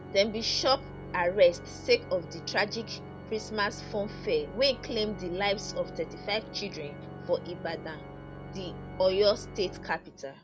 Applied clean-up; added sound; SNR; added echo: none; Organ; 12 dB; none.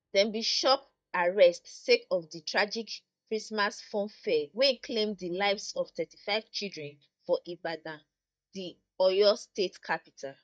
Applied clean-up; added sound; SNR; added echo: neural mask model DeepFilterNet 3.